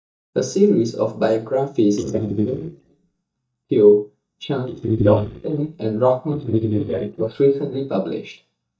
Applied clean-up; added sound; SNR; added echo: neural mask model DeepFilterNet 3.